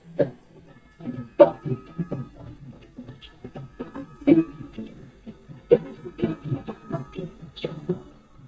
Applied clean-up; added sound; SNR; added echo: neural mask model DeepFilterNet 3.